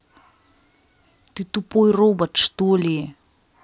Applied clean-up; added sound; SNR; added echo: none; none; none; none.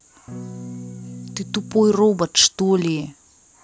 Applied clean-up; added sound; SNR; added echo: none; Electric guitar / Strum; 13 dB; none.